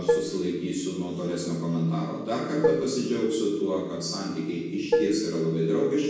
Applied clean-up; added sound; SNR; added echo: none; Dishes, pots, and pans; 1 dB; reverberation time 1.2 s.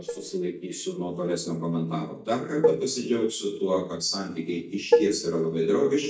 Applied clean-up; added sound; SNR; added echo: neural mask model DeepFilterNet 3.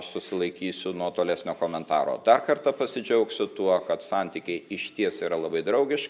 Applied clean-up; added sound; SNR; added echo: none; none; none; none.